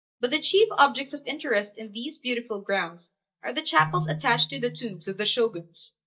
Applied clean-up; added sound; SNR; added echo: neural mask model DeepFilterNet 3.